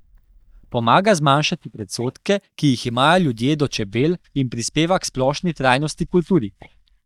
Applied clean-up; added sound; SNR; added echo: neural mask model DeepFilterNet 3.